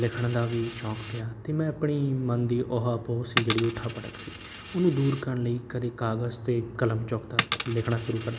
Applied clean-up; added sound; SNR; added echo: none; Coin (dropping); 8 dB; none.